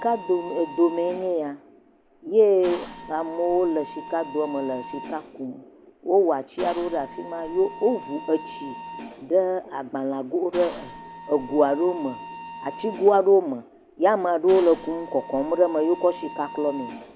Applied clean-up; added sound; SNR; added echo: none; Mechanisms; 16 dB; none.